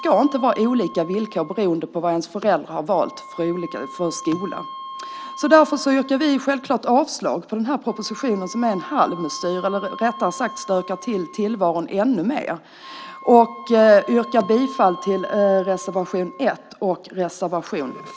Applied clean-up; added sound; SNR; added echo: none; Wind instrument, woodwind instrument; 17 dB; none.